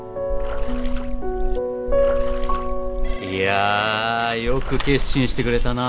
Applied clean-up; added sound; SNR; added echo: none; Water / Splash, splatter; -2 dB; none.